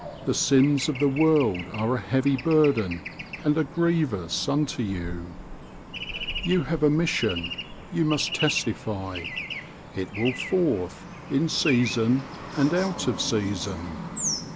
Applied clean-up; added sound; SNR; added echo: none; Traffic noise, roadway noise / Bird; 10 dB; none.